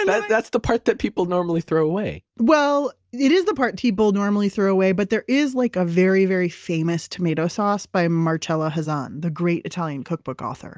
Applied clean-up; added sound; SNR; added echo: none; none; none; none.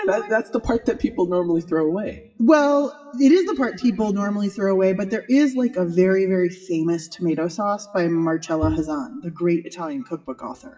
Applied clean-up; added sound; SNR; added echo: classical method WPE with log-MMSE.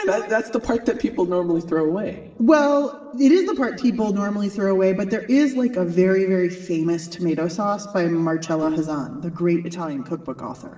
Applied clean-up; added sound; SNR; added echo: neural separator model SepFormer DNS4.